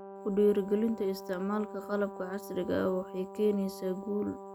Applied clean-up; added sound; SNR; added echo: none; Brass instrument; 13 dB; none.